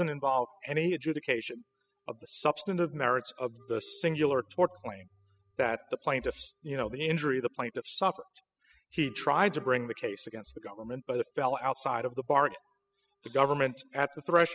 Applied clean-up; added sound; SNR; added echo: classical method spectral subtraction.